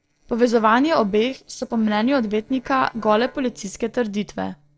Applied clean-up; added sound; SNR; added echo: neural separator model SepFormer DNS4.